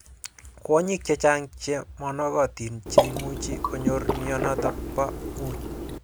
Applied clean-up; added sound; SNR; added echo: none; Water / Liquid; -1 dB; none.